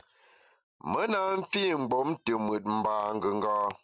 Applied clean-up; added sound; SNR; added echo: none; none; none; none.